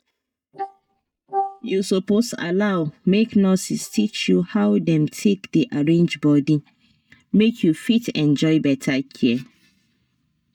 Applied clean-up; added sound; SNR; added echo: neural mask model DeepFilterNet 3.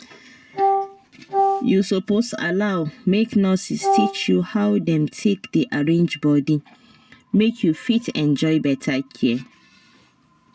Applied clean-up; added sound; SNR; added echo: none; Wind instrument, woodwind instrument; 1 dB; none.